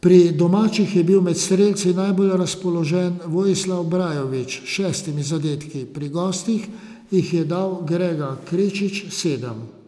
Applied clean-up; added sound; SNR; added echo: none; none; none; none.